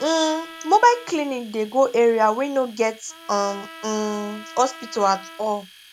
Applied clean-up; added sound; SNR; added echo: none; Domestic sounds, home sounds + Trumpet; 19 dB; none.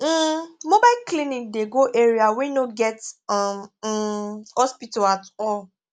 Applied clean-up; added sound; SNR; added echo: none; none; none; none.